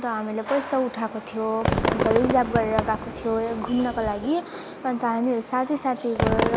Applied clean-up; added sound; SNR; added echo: none; Fireworks; 4 dB; none.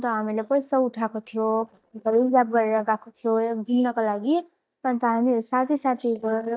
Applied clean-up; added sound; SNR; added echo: neural mask model DeepFilterNet 3.